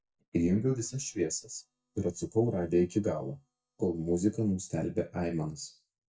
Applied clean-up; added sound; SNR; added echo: neural mask model DeepFilterNet 3.